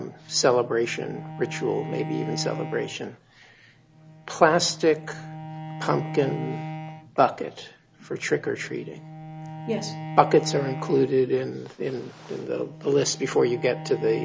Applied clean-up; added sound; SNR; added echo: none; Bowed string instrument; 11 dB; none.